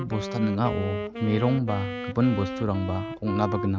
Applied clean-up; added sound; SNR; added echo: none; Wind instrument, woodwind instrument; 7 dB; none.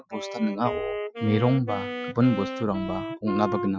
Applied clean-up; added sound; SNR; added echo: classical method Wiener filter.